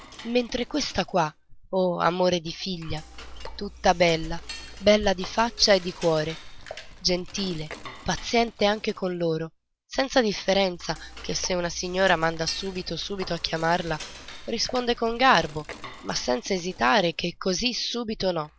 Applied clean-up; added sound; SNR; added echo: none; Cutlery, silverware / Dishes, pots, and pans; 16 dB; none.